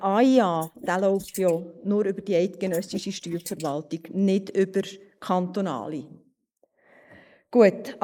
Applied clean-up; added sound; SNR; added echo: neural mask model Resemble Enhance denoiser.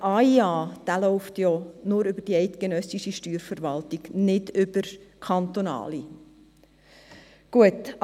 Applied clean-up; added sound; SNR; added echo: none; none; none; none.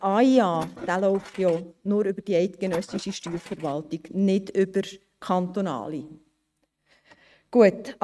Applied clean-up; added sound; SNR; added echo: neural mask model RNNoise.